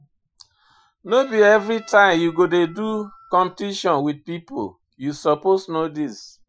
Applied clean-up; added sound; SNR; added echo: classical method Wiener filter.